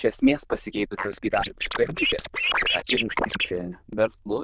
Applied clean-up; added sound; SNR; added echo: neural diffusion model UNIVERSE++.